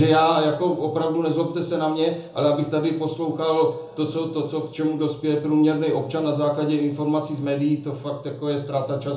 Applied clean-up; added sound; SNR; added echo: none; none; none; reverberation time 0.9 s.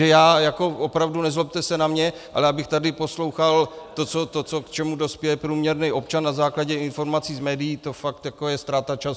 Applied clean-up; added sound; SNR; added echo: none; none; none; none.